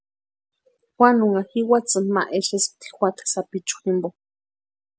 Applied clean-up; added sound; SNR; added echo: none; none; none; none.